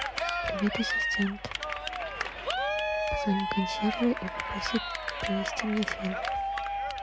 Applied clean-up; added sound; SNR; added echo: none; Cheering; -1 dB; none.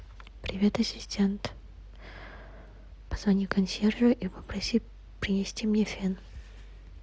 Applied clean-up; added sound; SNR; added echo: none; none; none; none.